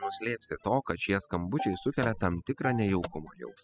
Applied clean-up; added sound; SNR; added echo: classical method spectral subtraction.